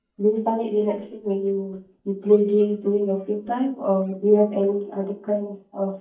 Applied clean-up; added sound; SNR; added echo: neural mask model DeepFilterNet 3.